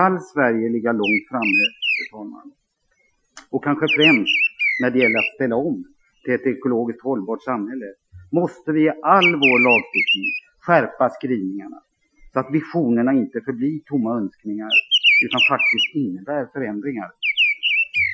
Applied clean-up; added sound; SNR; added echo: classical method Wiener filter.